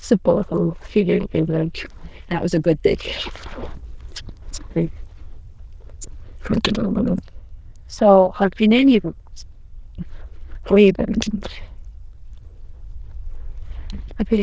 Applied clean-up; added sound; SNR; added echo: neural diffusion model UNIVERSE++.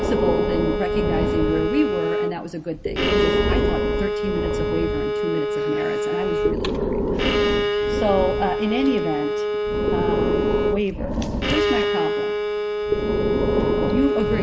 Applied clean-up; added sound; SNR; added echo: none; Bowed string instrument + Breathing; -5 dB; none.